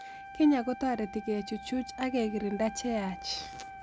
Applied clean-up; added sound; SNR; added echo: none; Wind instrument, woodwind instrument; 13 dB; none.